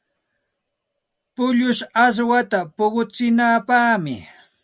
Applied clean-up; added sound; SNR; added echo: none; none; none; none.